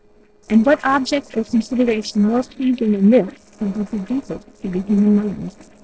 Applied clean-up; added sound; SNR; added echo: neural separator model SepFormer DNS4.